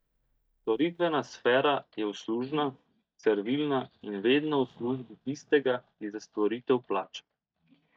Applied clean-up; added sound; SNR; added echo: neural mask model DeepFilterNet 3.